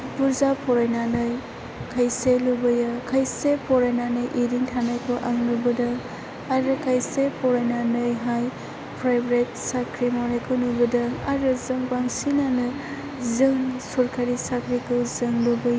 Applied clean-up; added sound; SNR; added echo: none; none; none; none.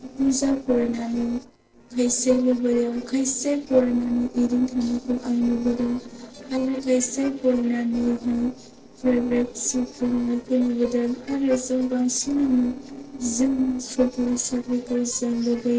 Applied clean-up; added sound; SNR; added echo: neural separator model SepFormer DNS4.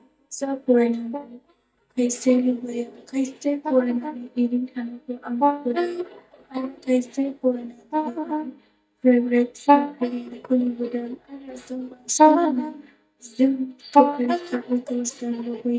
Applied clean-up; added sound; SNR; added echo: neural mask model DeepFilterNet 3.